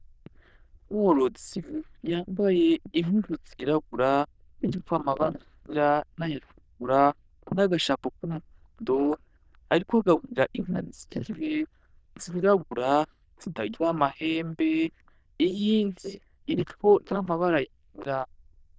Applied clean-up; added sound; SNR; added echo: neural diffusion model UNIVERSE++.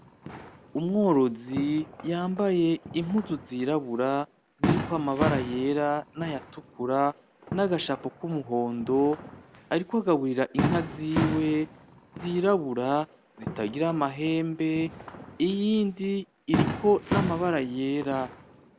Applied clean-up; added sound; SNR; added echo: none; Fireworks; 7 dB; none.